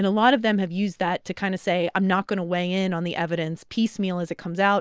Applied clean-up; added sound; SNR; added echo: none; none; none; none.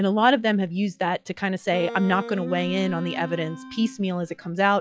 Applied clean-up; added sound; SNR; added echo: classical method log-MMSE.